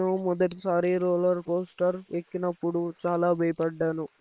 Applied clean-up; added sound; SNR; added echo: neural separator model SepFormer WHAM!.